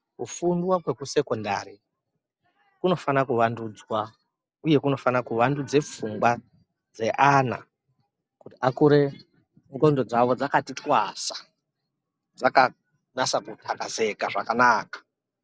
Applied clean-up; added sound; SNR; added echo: none; none; none; none.